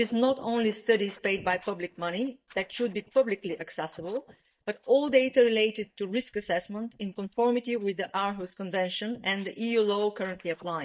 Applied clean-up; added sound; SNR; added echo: neural mask model DeepFilterNet 3.